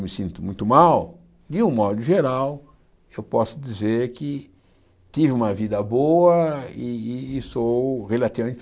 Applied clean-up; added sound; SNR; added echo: none; none; none; none.